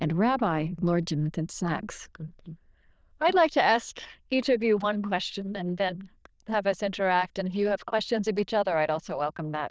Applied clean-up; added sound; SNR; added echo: neural diffusion model UNIVERSE++.